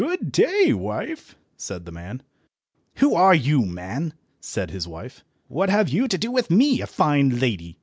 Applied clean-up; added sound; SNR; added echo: none; none; none; none.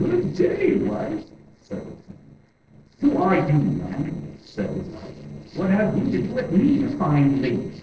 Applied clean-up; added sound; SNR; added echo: neural separator model SepFormer DNS4.